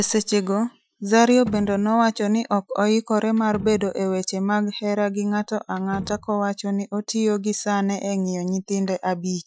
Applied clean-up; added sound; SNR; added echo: classical method Wiener filter.